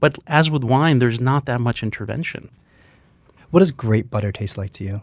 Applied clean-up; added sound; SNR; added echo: none; none; none; none.